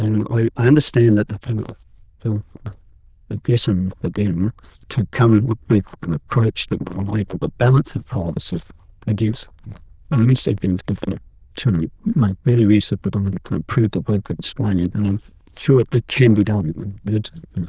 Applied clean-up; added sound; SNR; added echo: neural diffusion model UNIVERSE++.